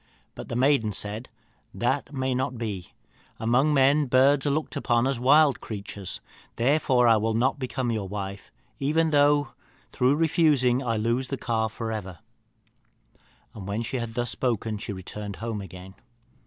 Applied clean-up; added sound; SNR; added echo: none; none; none; none.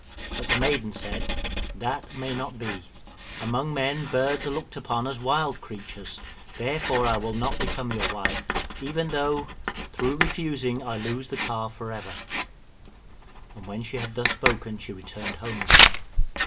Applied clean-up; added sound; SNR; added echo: none; Writing; -3 dB; reverberation time 0.2 s.